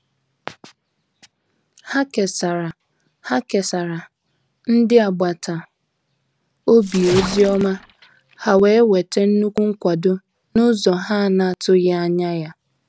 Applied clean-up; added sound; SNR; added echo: none; Splash, splatter; 11 dB; none.